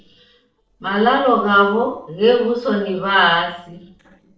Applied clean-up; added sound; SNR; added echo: neural separator model SepFormer DNS4.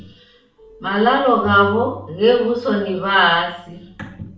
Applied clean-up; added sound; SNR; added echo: none; Bowed string instrument; 18 dB; reverberation time 0.5 s.